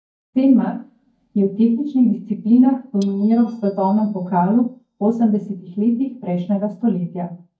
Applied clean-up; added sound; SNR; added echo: neural mask model DeepFilterNet 3.